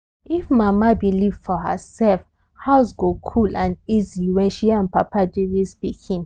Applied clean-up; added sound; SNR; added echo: none; none; none; none.